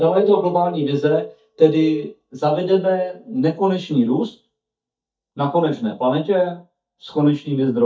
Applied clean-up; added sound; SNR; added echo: neural mask model DeepFilterNet 3.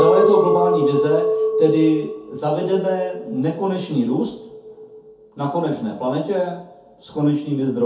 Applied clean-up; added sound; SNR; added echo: none; Chink, clink; 2 dB; reverberation time 0.5 s.